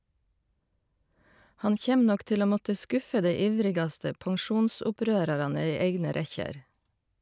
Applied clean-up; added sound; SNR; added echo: none; none; none; none.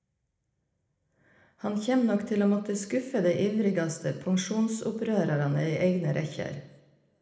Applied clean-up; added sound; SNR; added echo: none; none; none; reverberation time 0.7 s.